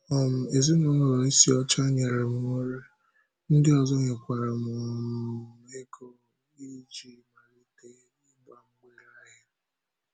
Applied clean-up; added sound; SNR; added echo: none; none; none; none.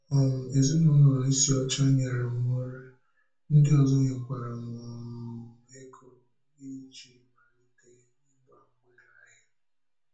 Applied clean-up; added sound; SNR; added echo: none; none; none; reverberation time 0.3 s.